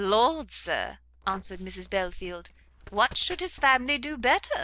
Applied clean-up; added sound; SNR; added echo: neural separator model SepFormer DNS4.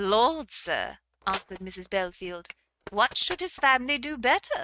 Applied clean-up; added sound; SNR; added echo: neural mask model RNNoise.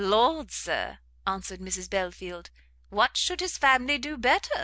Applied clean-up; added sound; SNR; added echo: none; none; none; none.